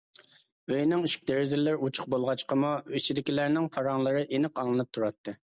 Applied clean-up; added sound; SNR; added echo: none; none; none; none.